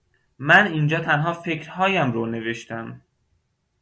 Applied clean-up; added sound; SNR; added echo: none; none; none; none.